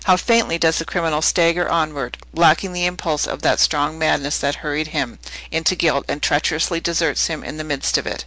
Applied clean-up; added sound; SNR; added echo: none; none; none; none.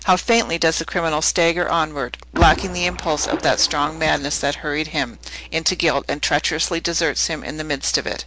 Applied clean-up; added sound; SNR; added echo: none; Splash, splatter; 8 dB; none.